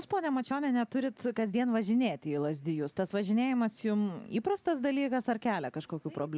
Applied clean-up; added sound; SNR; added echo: none; none; none; none.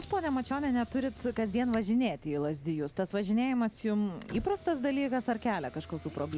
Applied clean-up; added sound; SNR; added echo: none; Motor vehicle (road); 17 dB; none.